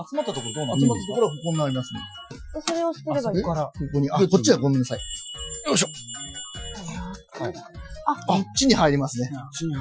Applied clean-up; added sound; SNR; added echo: classical method Wiener filter.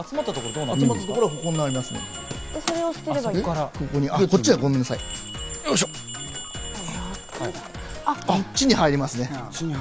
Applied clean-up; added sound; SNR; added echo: none; Bell; 13 dB; none.